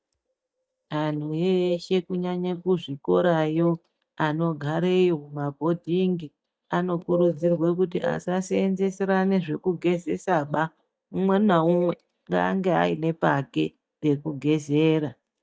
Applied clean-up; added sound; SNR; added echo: neural mask model DeepFilterNet 3.